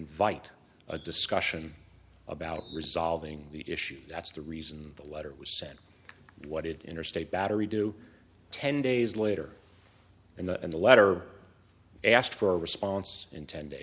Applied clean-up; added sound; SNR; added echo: none; none; none; none.